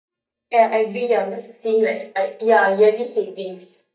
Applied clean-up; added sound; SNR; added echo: neural mask model DeepFilterNet 3.